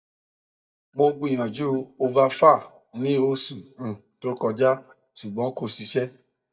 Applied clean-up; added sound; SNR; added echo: neural mask model DeepFilterNet 3.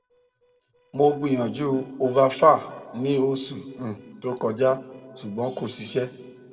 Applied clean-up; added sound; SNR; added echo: neural separator model SepFormer DNS4.